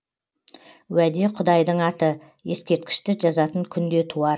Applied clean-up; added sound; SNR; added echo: none; none; none; none.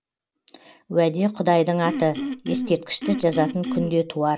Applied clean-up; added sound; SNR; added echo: none; Cough; 6 dB; none.